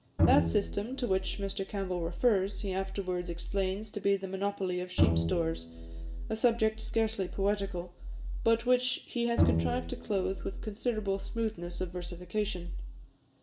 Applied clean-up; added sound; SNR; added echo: none; Bowed string instrument; 2 dB; reverberation time 0.5 s.